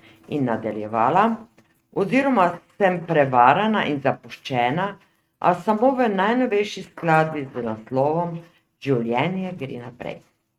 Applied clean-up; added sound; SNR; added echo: neural mask model RNNoise.